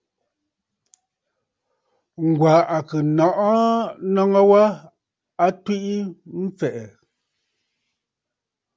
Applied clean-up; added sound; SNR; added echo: none; none; none; none.